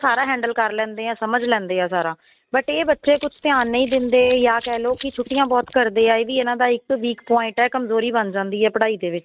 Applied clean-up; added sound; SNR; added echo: neural mask model RNNoise.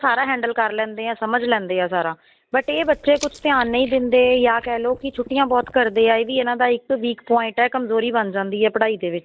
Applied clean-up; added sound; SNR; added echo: neural mask model DeepFilterNet 3.